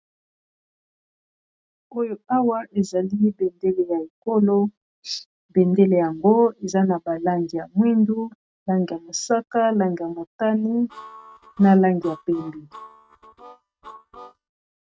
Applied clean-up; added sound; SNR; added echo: neural mask model RNNoise.